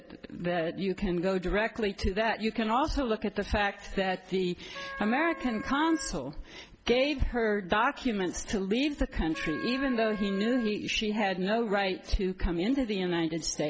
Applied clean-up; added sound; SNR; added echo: none; Wind instrument, woodwind instrument; 13 dB; none.